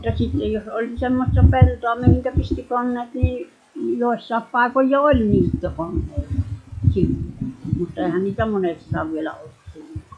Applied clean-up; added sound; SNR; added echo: classical method log-MMSE.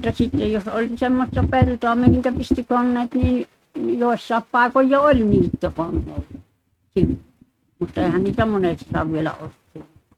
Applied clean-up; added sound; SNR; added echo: neural mask model RNNoise.